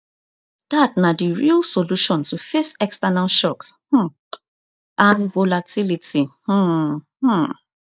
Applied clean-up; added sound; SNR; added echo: neural mask model DeepFilterNet 3.